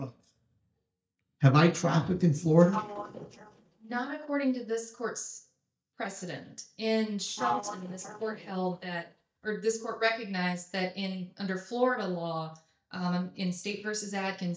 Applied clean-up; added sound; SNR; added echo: neural mask model DeepFilterNet 3.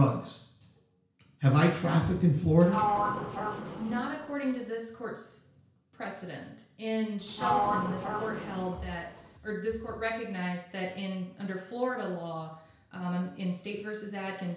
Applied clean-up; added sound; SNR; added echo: none; Sliding door; 2 dB; reverberation time 0.5 s.